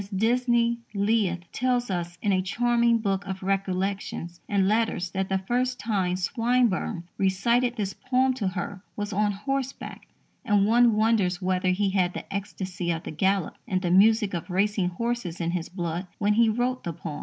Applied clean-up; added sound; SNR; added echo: none; none; none; none.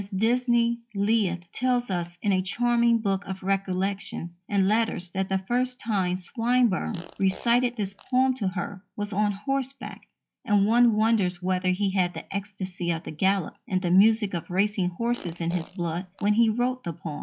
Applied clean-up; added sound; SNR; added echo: classical method log-MMSE.